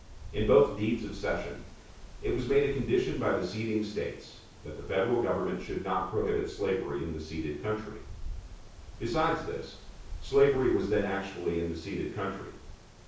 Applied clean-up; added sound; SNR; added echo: none; Wind; 13 dB; reverberation time 0.6 s.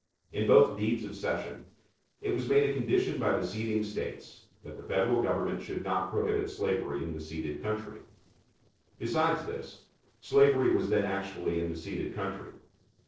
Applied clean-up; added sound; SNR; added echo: neural separator model SepFormer DNS4.